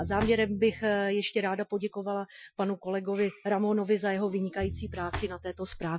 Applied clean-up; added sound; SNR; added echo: classical method Wiener filter.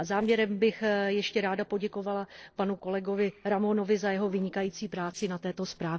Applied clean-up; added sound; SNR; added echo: neural separator model SepFormer DNS4.